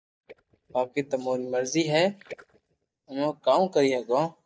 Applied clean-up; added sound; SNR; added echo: neural mask model DeepFilterNet 3.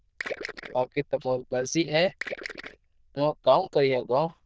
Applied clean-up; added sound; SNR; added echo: neural diffusion model UNIVERSE++.